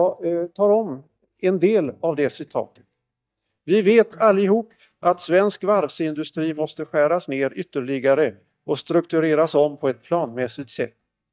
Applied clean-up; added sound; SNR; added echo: neural mask model DeepFilterNet 3.